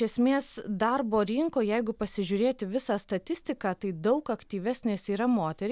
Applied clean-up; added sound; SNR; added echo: none; none; none; none.